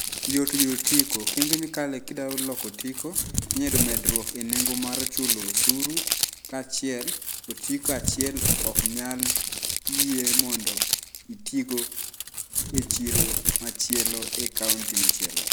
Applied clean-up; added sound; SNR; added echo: none; Crumpling, crinkling; -5 dB; none.